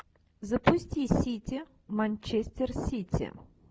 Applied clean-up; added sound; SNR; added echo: none; none; none; none.